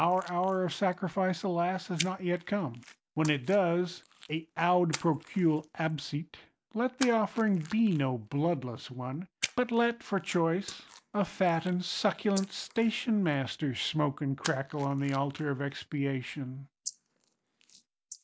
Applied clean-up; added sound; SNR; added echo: neural mask model Resemble Enhance denoiser.